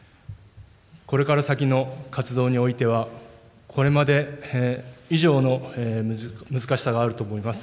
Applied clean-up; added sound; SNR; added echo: none; none; none; none.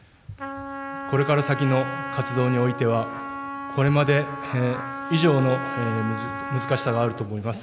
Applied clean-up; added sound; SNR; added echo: none; Trumpet; 8 dB; none.